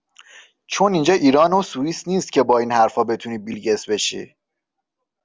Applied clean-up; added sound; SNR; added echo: none; none; none; none.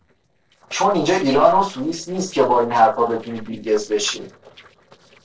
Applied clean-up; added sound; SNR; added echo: neural separator model SepFormer DNS4.